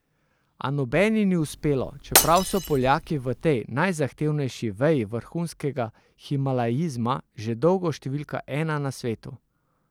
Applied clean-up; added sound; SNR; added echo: none; Shatter; 2 dB; none.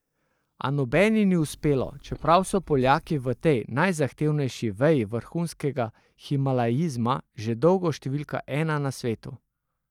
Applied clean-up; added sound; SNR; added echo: neural mask model DeepFilterNet 3.